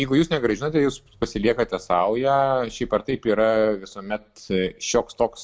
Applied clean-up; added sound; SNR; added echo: none; none; none; none.